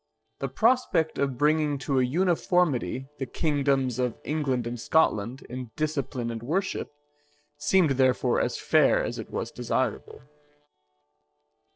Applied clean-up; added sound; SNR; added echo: neural separator model SepFormer DNS4.